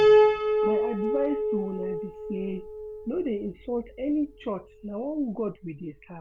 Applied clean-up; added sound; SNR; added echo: none; Piano; -5 dB; none.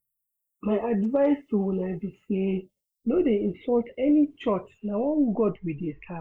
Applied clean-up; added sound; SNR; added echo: neural mask model Resemble Enhance denoiser.